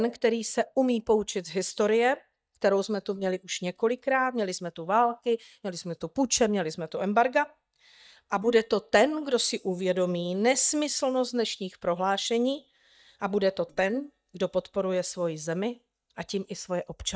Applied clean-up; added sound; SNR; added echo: neural mask model DeepFilterNet 3.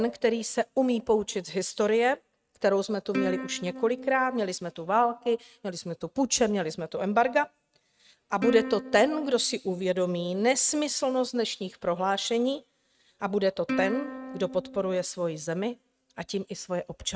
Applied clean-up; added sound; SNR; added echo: neural mask model RNNoise.